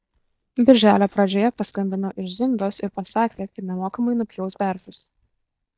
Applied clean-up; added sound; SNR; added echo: neural mask model DeepFilterNet 3.